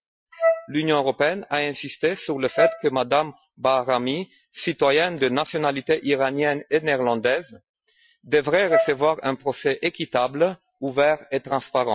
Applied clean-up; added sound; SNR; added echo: classical method Wiener filter.